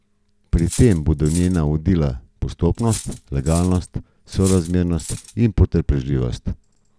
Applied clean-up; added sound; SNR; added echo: none; Cutlery, silverware; 12 dB; none.